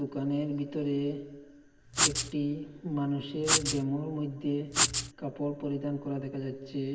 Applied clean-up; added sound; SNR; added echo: none; Writing; -4 dB; reverberation time 1.4 s.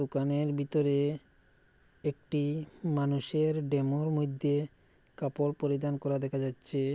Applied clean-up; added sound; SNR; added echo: none; none; none; none.